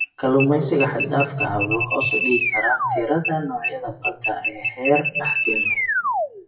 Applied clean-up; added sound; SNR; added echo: classical method WPE with log-MMSE.